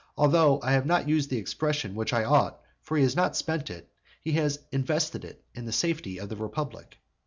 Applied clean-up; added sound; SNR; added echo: none; none; none; none.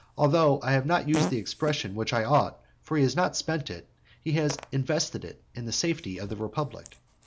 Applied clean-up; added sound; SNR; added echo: none; Fart; 13 dB; none.